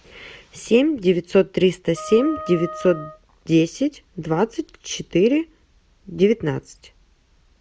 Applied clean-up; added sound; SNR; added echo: none; Wind instrument, woodwind instrument; 14 dB; none.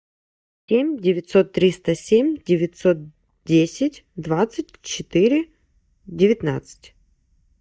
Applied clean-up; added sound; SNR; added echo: neural mask model DeepFilterNet 3.